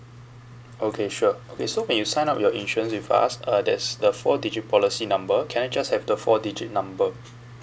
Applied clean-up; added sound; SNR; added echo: none; Engine; 19 dB; none.